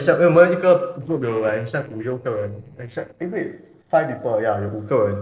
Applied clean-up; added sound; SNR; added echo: neural separator model SepFormer DNS4.